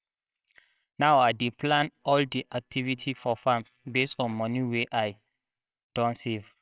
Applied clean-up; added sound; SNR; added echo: neural separator model SepFormer WHAMR!.